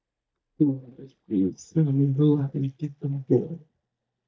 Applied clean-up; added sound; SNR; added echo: neural mask model DeepFilterNet 3.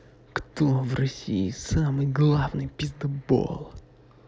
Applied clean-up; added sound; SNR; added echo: none; none; none; none.